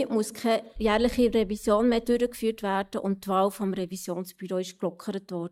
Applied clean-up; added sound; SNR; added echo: neural mask model DeepFilterNet 3.